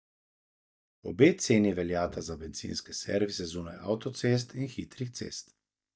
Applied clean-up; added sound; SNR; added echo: neural mask model DeepFilterNet 3.